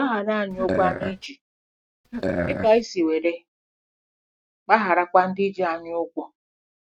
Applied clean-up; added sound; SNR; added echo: neural mask model RNNoise.